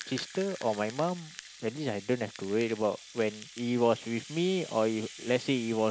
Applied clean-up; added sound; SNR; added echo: none; Rattle (instrument); 16 dB; none.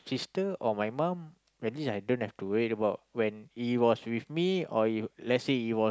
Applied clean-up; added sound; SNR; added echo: none; none; none; none.